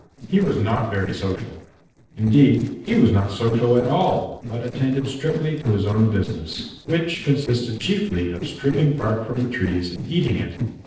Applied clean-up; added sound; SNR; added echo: neural separator model SepFormer DNS4.